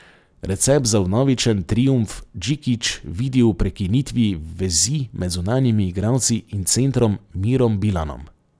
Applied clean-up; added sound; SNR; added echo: none; none; none; none.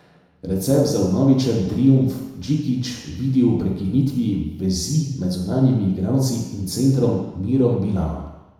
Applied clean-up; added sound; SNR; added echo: none; none; none; reverberation time 1.0 s.